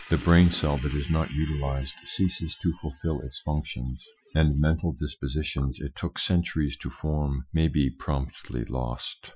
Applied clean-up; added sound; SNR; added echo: classical method Wiener filter.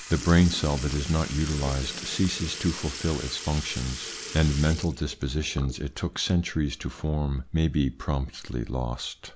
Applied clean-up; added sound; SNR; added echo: none; Sink (filling or washing) / Liquid; 13 dB; none.